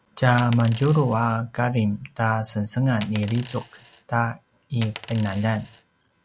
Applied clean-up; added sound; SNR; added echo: none; Coin (dropping); 14 dB; none.